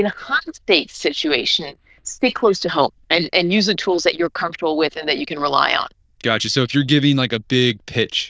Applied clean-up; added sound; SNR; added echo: neural diffusion model UNIVERSE++.